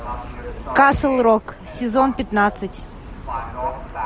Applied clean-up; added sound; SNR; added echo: none; Livestock, farm animals, working animals; 11 dB; none.